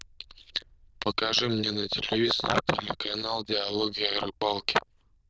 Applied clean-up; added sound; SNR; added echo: neural diffusion model UNIVERSE++.